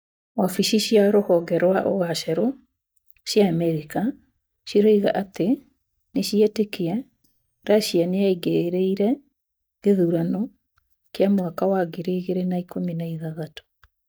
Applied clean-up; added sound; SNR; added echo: neural mask model DeepFilterNet 3.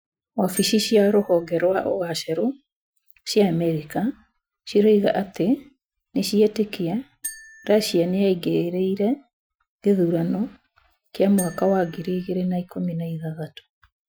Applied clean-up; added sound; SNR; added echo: classical method Wiener filter.